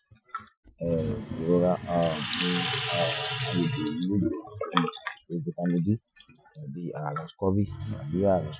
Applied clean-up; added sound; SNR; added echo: classical method Wiener filter.